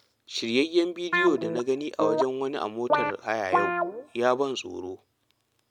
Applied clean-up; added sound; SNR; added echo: none; Guitar; 1 dB; none.